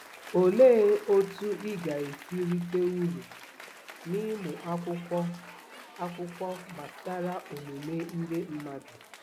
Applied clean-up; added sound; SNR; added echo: none; Applause / Cheering; 18 dB; none.